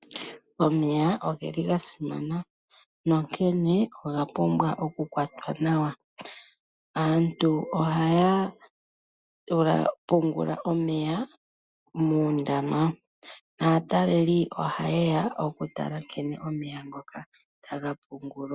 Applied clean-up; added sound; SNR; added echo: none; none; none; none.